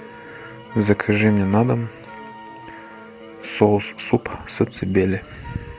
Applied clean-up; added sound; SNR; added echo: none; Electric guitar + Wind instrument, woodwind instrument; 19 dB; none.